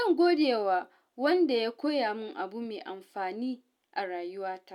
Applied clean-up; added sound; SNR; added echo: none; none; none; none.